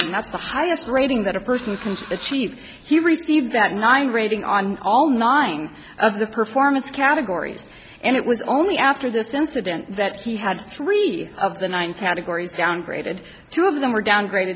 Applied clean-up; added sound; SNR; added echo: none; Engine / Drill; 16 dB; none.